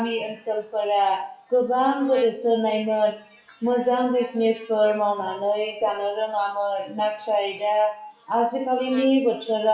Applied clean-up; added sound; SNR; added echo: classical method WPE with log-MMSE.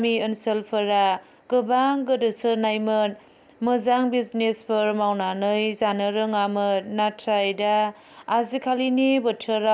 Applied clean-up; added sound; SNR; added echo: none; none; none; none.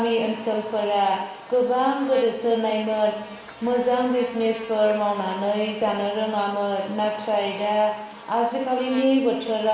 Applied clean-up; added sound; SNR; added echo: none; Buzz; 19 dB; reverberation time 1.1 s.